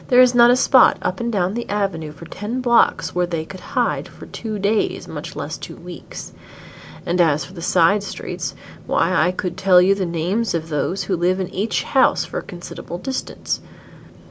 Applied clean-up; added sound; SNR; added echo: none; none; none; none.